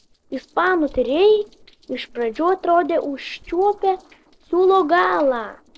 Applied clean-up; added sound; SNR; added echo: neural separator model SepFormer DNS4.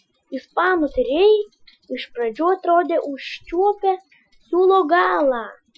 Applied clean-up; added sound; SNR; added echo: classical method Wiener filter.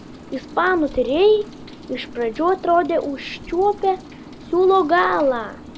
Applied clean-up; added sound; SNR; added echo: none; Rain; 18 dB; none.